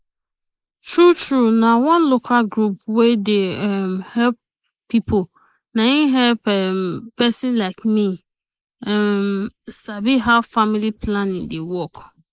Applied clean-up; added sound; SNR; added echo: neural mask model Resemble Enhance denoiser.